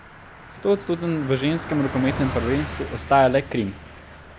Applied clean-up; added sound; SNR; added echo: none; Car passing by; 11 dB; none.